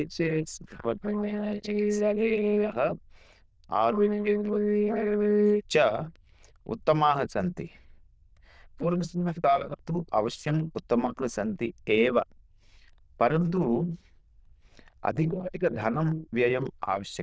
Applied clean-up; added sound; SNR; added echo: neural diffusion model UNIVERSE++.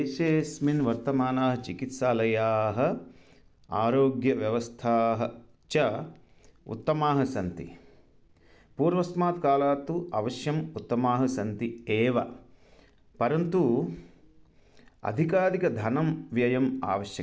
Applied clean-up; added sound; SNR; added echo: none; none; none; none.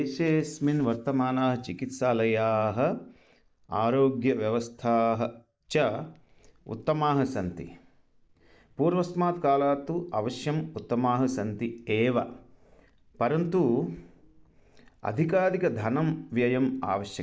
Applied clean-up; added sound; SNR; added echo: neural mask model Resemble Enhance denoiser.